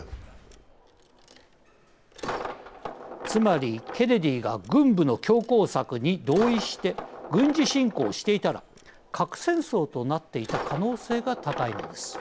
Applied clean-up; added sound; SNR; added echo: none; Coin (dropping); 13 dB; none.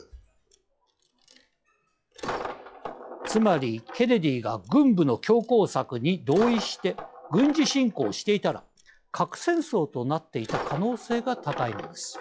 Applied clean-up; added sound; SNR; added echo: classical method log-MMSE.